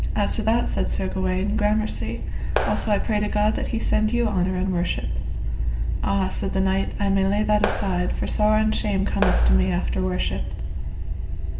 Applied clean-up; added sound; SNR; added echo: none; Clapping; 10 dB; reverberation time 1.2 s.